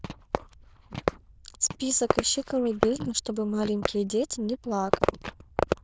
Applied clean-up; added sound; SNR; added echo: neural diffusion model UNIVERSE++.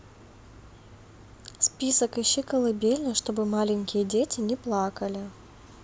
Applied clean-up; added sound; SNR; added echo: none; none; none; none.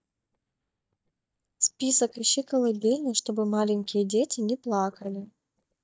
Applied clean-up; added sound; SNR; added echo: neural mask model DeepFilterNet 3.